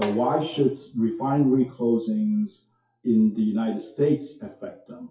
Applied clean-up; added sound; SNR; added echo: classical method WPE with log-MMSE.